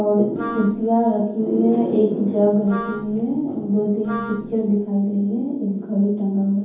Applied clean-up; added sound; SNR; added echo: none; Wind instrument, woodwind instrument; 14 dB; reverberation time 0.9 s.